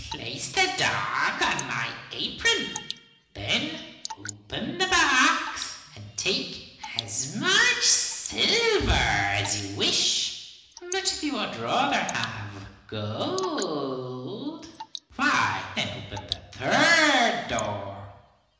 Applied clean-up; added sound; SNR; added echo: none; Drip / Water; 18 dB; reverberation time 1.0 s.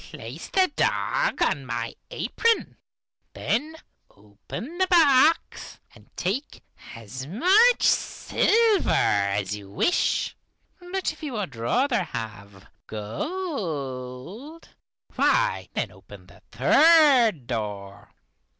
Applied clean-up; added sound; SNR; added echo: none; none; none; none.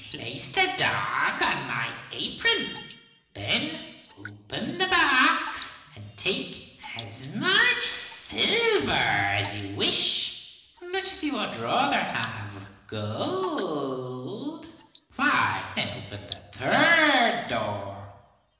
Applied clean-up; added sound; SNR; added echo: neural separator model SepFormer DNS4.